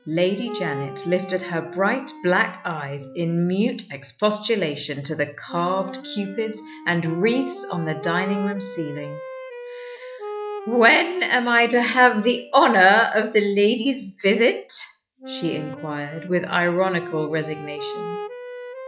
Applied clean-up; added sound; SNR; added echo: classical method log-MMSE.